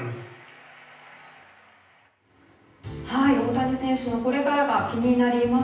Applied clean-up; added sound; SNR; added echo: none; none; none; reverberation time 0.9 s.